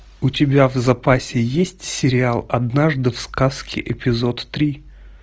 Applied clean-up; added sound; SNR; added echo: none; none; none; none.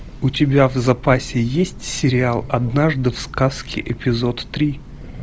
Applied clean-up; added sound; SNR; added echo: none; Train; 15 dB; none.